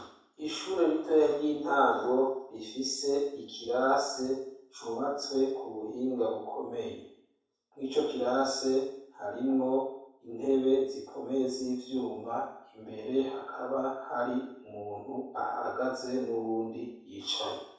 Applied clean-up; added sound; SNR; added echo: none; none; none; reverberation time 0.7 s.